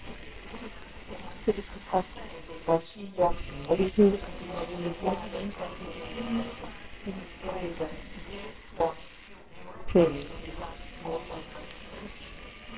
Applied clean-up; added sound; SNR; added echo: neural separator model SepFormer WHAMR!.